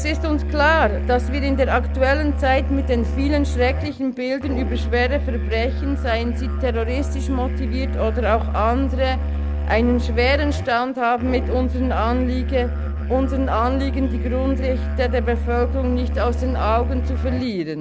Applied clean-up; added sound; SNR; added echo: none; Musical instrument; 1 dB; none.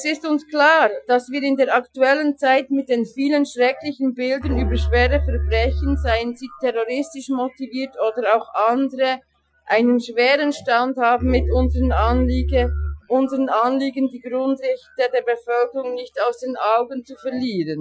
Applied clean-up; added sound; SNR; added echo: classical method Wiener filter.